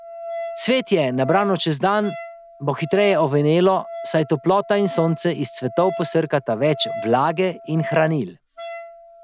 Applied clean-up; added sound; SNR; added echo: none; Wind instrument, woodwind instrument; 13 dB; none.